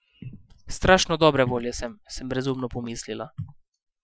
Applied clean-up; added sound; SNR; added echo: classical method Wiener filter.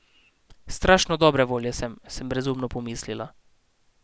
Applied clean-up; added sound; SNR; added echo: none; none; none; none.